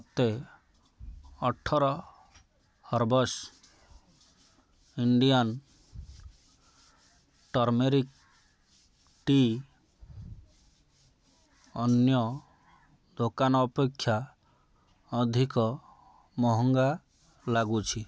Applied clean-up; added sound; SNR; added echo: none; none; none; none.